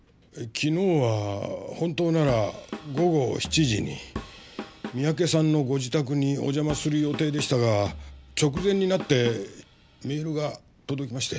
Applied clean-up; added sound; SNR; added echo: none; Drum kit; 14 dB; none.